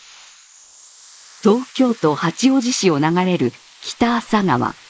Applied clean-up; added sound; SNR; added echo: neural mask model Resemble Enhance denoiser.